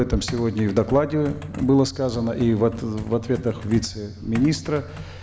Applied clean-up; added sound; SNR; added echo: none; Computer keyboard; 13 dB; none.